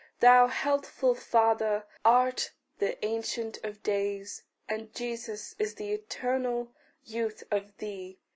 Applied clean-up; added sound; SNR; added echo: none; none; none; none.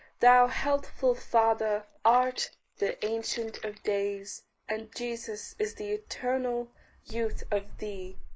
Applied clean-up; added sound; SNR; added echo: neural mask model Resemble Enhance denoiser.